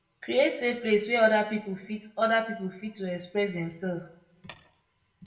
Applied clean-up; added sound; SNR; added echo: none; none; none; reverberation time 0.6 s.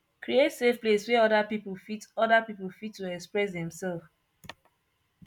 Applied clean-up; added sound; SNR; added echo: none; none; none; none.